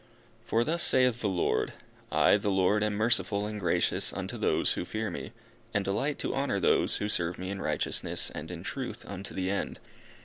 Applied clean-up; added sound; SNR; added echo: none; none; none; none.